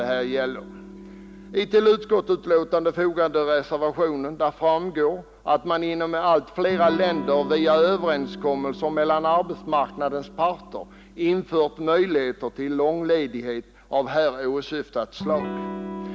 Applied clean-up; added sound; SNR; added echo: none; Electric guitar / Strum; 15 dB; none.